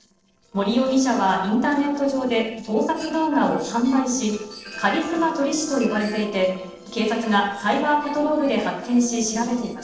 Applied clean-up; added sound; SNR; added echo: neural separator model SepFormer DNS4.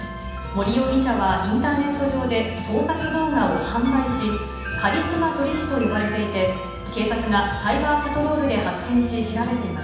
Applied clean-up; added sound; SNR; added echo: none; Wind chime; 15 dB; reverberation time 1.1 s.